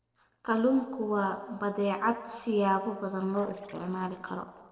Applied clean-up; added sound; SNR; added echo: neural separator model SepFormer DNS4.